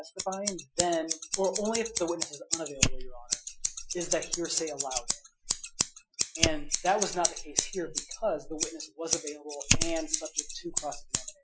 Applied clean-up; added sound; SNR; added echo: classical method Wiener filter.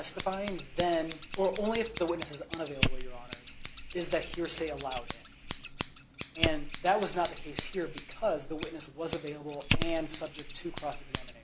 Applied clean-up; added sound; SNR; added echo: none; Scissors + Fire; -3 dB; none.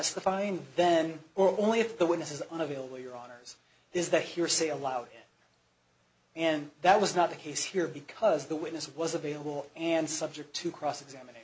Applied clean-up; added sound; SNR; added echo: none; none; none; none.